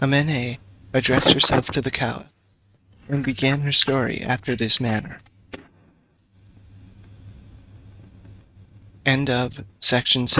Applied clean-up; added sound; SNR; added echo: neural mask model RNNoise.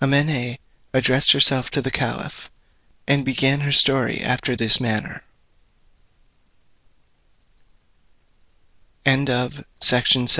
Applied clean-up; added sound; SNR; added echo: none; none; none; none.